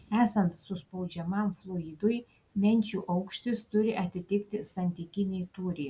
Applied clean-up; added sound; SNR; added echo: none; none; none; none.